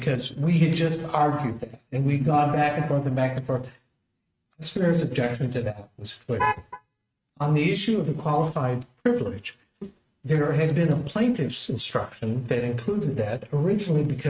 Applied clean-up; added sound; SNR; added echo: neural mask model RNNoise.